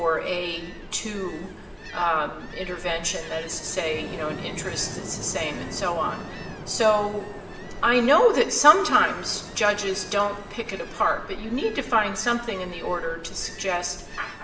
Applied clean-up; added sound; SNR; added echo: none; Ocean; 14 dB; reverberation time 1.0 s.